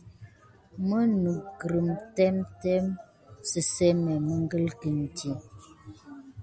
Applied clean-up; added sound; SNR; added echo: none; none; none; none.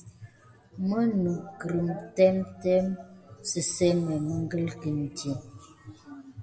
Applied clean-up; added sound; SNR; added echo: none; none; none; reverberation time 0.5 s.